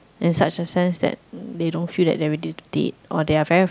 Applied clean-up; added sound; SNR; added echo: none; none; none; none.